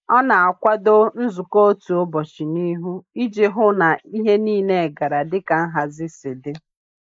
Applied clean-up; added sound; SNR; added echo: neural mask model Resemble Enhance denoiser.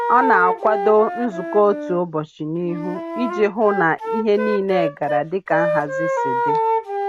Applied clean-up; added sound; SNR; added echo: none; Wind instrument, woodwind instrument; 3 dB; none.